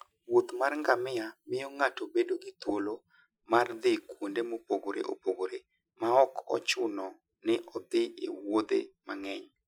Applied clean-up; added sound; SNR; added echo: classical method Wiener filter.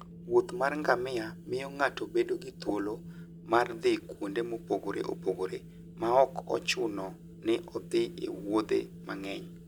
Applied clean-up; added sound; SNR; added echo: none; Wind; 15 dB; none.